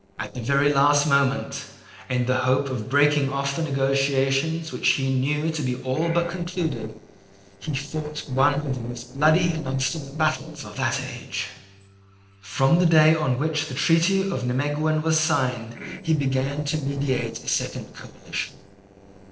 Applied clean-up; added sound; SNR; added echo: neural separator model SepFormer DNS4.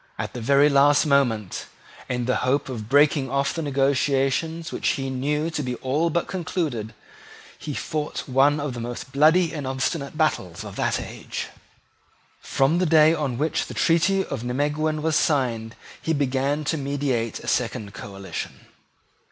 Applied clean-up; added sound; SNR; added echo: none; none; none; none.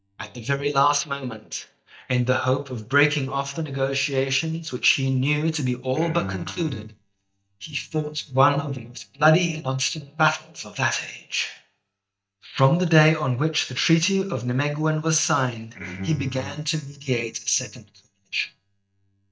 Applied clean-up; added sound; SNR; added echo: neural mask model DeepFilterNet 3.